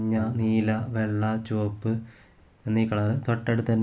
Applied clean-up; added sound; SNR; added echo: none; Bowed string instrument; 19 dB; none.